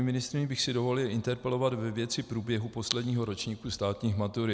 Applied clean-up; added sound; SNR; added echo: none; none; none; none.